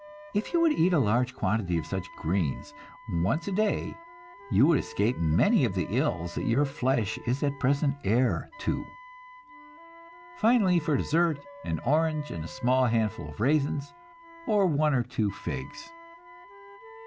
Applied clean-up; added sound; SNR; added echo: none; Wind instrument, woodwind instrument + Wind instrument, woodwind instrument; 19 dB; none.